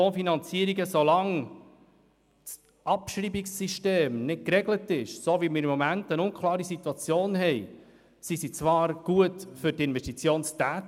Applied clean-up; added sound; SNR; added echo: none; none; none; none.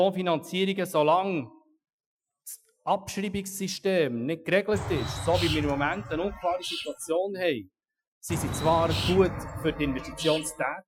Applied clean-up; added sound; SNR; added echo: classical method Wiener filter.